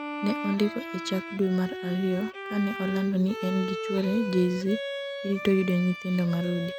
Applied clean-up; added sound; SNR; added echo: none; Bowed string instrument; 8 dB; none.